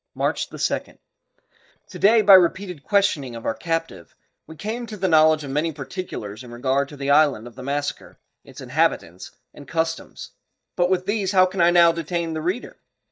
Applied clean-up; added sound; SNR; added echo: neural mask model DeepFilterNet 3.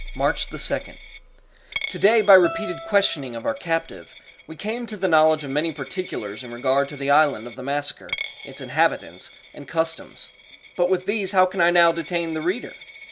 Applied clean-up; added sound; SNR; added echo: none; Guitar + Coin (dropping); 14 dB; none.